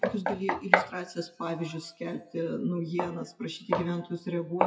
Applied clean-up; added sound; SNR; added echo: classical method WPE with log-MMSE.